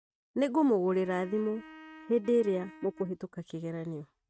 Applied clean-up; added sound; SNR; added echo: neural mask model RNNoise.